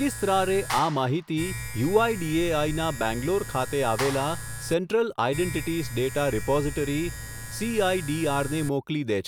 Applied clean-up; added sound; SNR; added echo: none; Clapping + Domestic sounds, home sounds; 9 dB; none.